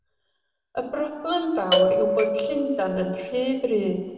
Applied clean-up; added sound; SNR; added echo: none; Doorbell; -1 dB; reverberation time 1.5 s.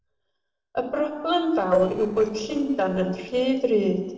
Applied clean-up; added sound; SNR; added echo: neural separator model SepFormer DNS4.